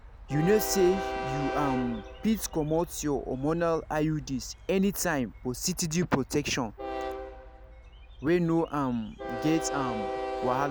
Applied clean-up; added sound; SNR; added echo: none; Train; 8 dB; none.